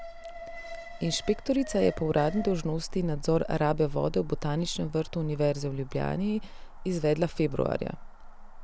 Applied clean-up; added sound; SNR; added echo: none; Alarm; 9 dB; none.